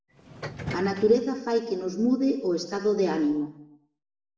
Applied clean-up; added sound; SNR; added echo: none; Subway, metro, underground; 12 dB; reverberation time 0.8 s.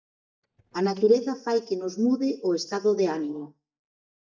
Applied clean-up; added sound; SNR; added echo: neural mask model DeepFilterNet 3.